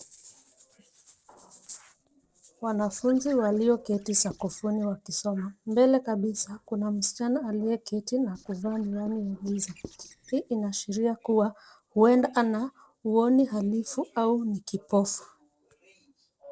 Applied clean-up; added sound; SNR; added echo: neural separator model SepFormer DNS4.